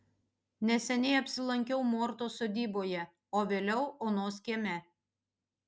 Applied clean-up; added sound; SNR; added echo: none; none; none; none.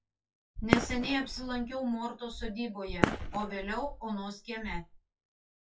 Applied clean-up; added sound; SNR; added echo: classical method WPE with log-MMSE.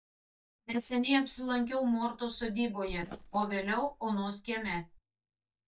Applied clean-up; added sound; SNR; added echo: neural mask model DeepFilterNet 3.